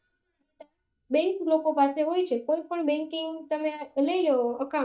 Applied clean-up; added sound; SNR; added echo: neural mask model DeepFilterNet 3.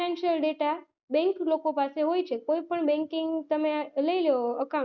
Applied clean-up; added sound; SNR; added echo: none; none; none; none.